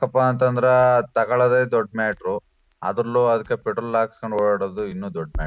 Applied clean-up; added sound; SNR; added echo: none; Crackle; 20 dB; none.